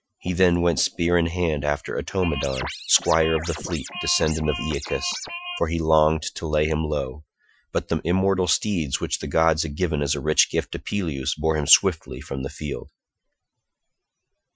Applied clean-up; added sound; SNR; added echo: classical method Wiener filter.